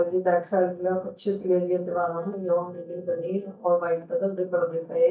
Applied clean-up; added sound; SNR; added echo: neural mask model DeepFilterNet 3.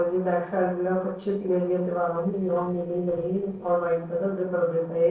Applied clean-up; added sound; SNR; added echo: neural separator model SepFormer DNS4.